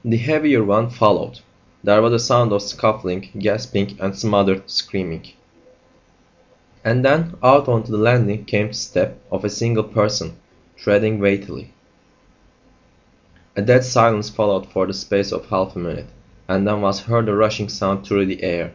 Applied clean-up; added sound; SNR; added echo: none; none; none; none.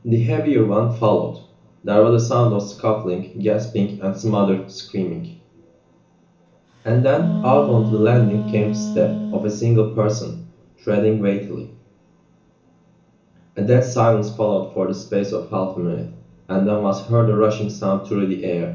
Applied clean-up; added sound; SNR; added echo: none; Wind instrument, woodwind instrument; 6 dB; reverberation time 0.7 s.